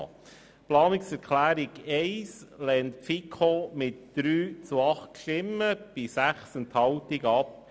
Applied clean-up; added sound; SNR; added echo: none; none; none; none.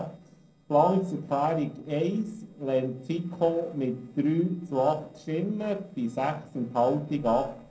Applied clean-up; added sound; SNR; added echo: neural separator model SepFormer DNS4.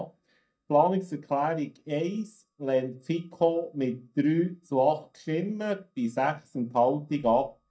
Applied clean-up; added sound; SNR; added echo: neural mask model DeepFilterNet 3.